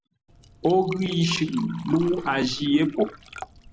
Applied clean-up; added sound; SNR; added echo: none; Liquid; 17 dB; none.